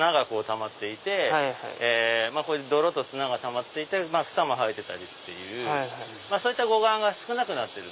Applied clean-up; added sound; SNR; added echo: none; none; none; none.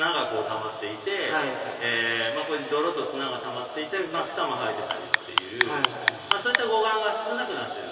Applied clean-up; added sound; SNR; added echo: none; Clock; -1 dB; reverberation time 2.7 s.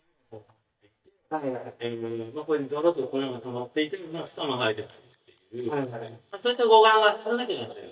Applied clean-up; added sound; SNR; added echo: neural mask model DeepFilterNet 3.